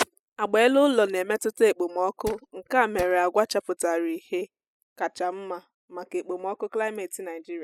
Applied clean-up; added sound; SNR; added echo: classical method spectral subtraction.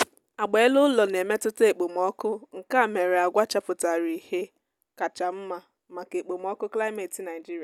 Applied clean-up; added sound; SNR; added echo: none; none; none; none.